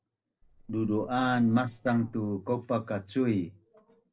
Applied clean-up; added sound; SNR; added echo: neural separator model SepFormer DNS4.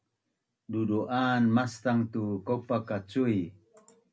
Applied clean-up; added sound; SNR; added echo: none; none; none; none.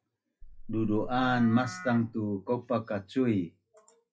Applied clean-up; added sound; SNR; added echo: classical method log-MMSE.